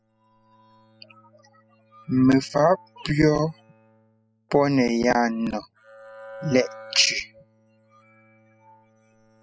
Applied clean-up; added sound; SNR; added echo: classical method spectral subtraction.